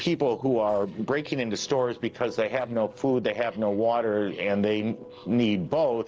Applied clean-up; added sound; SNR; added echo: neural separator model SepFormer DNS4.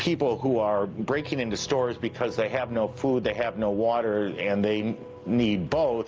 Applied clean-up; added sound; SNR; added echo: none; none; none; none.